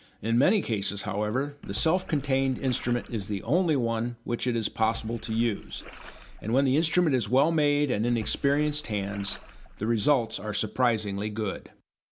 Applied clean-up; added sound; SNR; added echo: none; Splash, splatter; 18 dB; none.